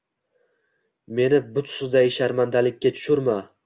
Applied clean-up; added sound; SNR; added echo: none; none; none; none.